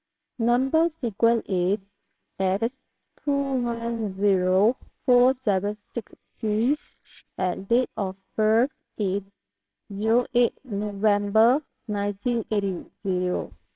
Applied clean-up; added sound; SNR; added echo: neural separator model SepFormer WHAMR!.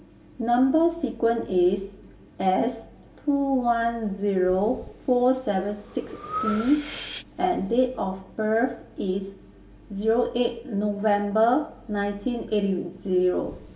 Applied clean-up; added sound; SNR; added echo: none; Breathing; 18 dB; reverberation time 0.6 s.